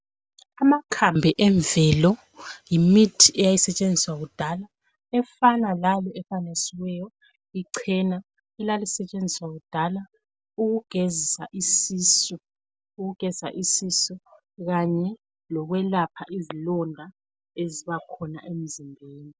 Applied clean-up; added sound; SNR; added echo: none; none; none; none.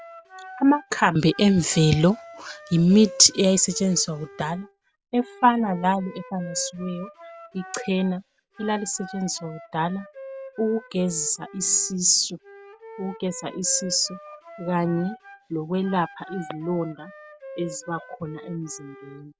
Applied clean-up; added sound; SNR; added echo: none; Wind instrument, woodwind instrument; 18 dB; none.